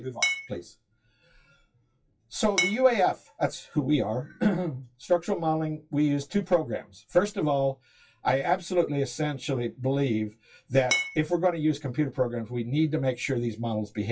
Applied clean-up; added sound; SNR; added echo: classical method WPE with log-MMSE.